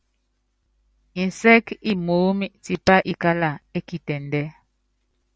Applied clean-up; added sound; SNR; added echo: none; none; none; none.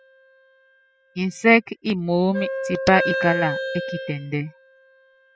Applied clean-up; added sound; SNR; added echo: classical method spectral subtraction.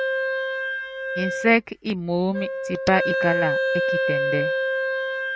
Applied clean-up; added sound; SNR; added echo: none; Wind instrument, woodwind instrument; -1 dB; none.